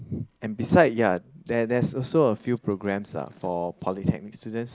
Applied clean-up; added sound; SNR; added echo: neural mask model Resemble Enhance denoiser.